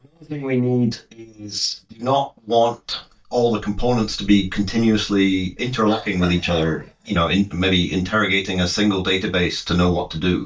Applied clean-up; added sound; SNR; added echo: neural mask model DeepFilterNet 3.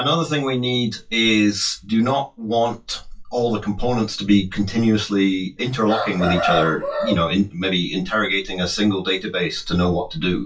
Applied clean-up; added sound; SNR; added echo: classical method WPE with log-MMSE.